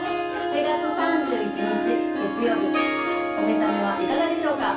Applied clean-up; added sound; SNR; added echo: none; Harp; -2 dB; reverberation time 0.3 s.